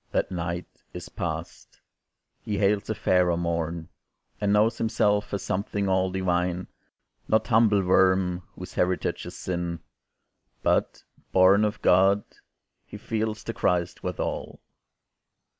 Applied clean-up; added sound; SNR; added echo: none; none; none; none.